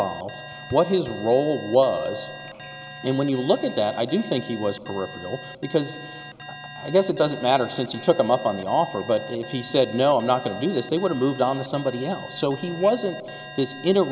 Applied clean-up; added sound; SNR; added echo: none; Alarm; 15 dB; none.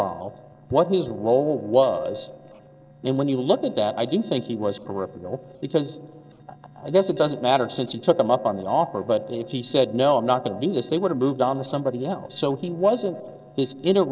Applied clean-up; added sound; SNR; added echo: neural separator model SepFormer DNS4.